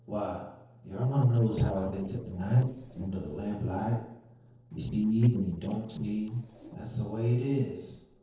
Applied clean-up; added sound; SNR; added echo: neural separator model SepFormer DNS4.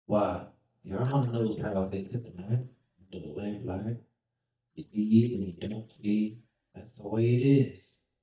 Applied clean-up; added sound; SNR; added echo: neural mask model DeepFilterNet 3.